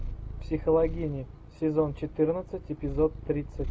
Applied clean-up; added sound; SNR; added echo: none; Purr; 9 dB; none.